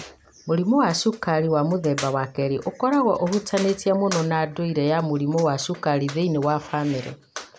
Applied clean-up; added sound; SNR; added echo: none; none; none; none.